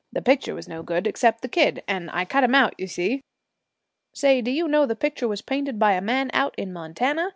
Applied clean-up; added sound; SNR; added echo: none; none; none; none.